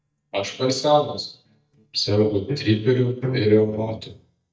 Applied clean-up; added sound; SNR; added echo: neural mask model DeepFilterNet 3.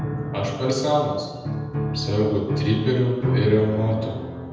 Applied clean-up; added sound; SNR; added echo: none; Piano; 4 dB; reverberation time 1.1 s.